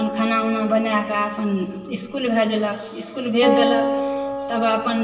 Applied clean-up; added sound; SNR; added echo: none; Acoustic guitar; 4 dB; reverberation time 1.4 s.